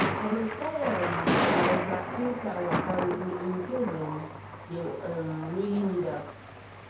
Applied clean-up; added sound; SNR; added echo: none; Thunder; 0 dB; reverberation time 0.6 s.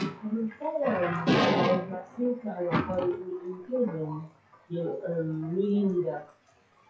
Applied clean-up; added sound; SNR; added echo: classical method WPE with log-MMSE.